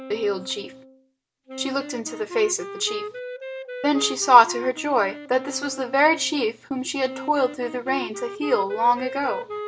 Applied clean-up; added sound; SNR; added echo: none; Wind instrument, woodwind instrument; 12 dB; none.